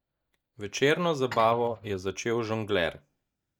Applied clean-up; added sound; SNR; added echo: neural mask model DeepFilterNet 3.